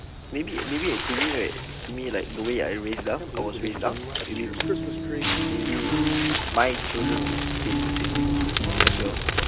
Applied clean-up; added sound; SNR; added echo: none; Crackle; -4 dB; none.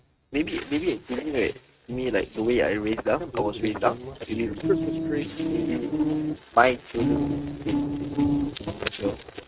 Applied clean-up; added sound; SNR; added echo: neural mask model RNNoise.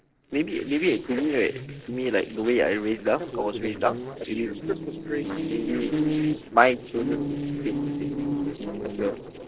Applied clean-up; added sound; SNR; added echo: neural separator model SepFormer DNS4.